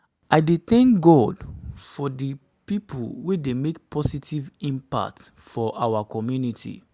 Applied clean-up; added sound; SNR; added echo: none; none; none; none.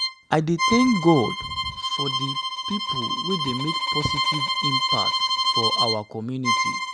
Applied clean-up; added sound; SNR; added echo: none; Bowed string instrument; -1 dB; none.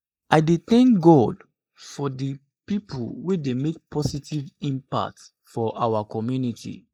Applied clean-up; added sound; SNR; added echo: neural mask model Resemble Enhance denoiser.